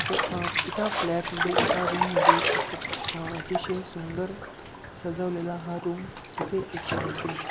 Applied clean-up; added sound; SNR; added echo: none; Bathtub (filling or washing); -4 dB; none.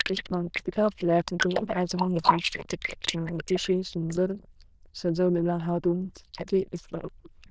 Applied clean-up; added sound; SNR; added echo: neural diffusion model UNIVERSE++.